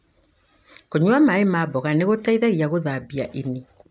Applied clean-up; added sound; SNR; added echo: none; none; none; none.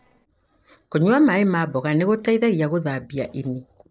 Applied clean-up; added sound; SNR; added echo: neural separator model SepFormer DNS4.